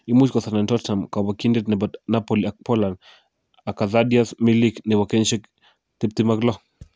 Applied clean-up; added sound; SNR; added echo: none; none; none; none.